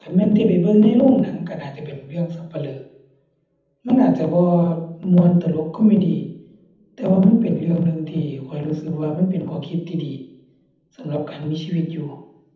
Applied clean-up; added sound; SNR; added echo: none; none; none; reverberation time 0.8 s.